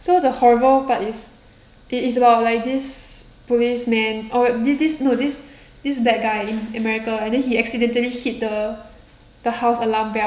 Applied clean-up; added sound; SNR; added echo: none; none; none; none.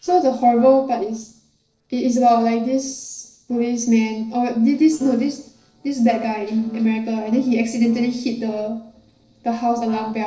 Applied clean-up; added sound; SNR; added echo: neural separator model SepFormer DNS4.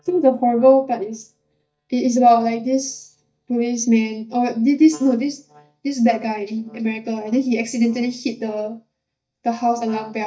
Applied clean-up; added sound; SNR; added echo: neural mask model DeepFilterNet 3.